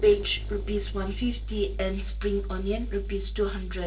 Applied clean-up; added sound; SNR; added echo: neural separator model SepFormer DNS4.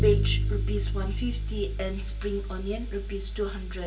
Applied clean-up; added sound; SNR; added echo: none; Bass guitar; -2 dB; reverberation time 0.3 s.